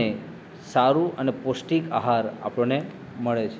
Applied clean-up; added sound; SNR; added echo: none; none; none; none.